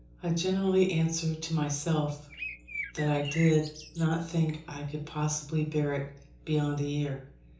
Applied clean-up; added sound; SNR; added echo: none; Bird; 11 dB; reverberation time 0.7 s.